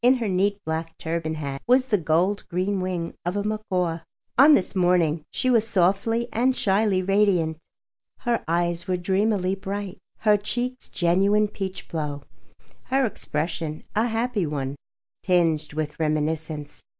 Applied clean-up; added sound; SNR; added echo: none; none; none; none.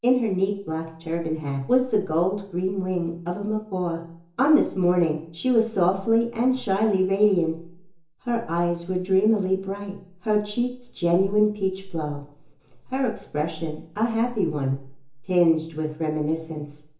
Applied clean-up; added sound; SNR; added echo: none; none; none; reverberation time 0.7 s.